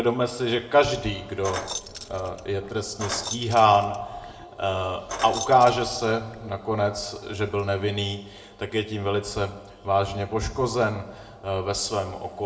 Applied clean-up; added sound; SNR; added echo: none; Keys jangling; 11 dB; reverberation time 0.6 s.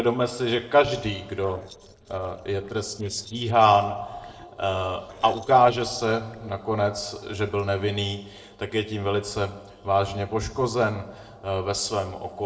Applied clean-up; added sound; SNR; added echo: neural separator model SepFormer DNS4.